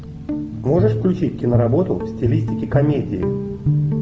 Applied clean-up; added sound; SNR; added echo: none; Guitar; 1 dB; none.